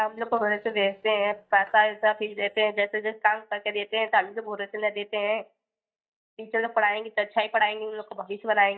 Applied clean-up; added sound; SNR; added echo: neural mask model DeepFilterNet 3.